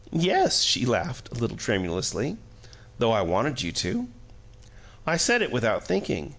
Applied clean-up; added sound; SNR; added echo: none; none; none; none.